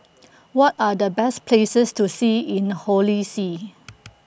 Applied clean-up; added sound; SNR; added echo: none; none; none; none.